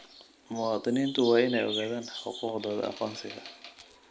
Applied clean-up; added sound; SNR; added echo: none; Chirp, tweet; 12 dB; none.